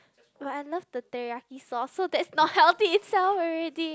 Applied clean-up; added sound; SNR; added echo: none; none; none; none.